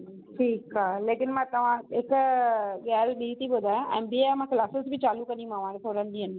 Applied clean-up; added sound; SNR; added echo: none; none; none; none.